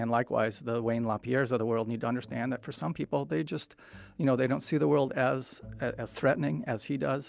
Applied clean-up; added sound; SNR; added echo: none; none; none; none.